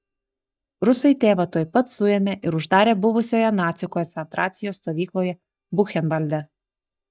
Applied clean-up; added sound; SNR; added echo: neural mask model DeepFilterNet 3.